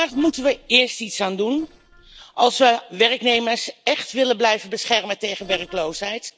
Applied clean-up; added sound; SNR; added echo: neural separator model SepFormer DNS4.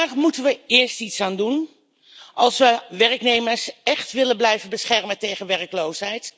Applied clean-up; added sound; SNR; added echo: none; none; none; none.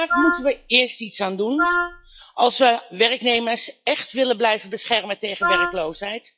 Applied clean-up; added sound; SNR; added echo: classical method log-MMSE.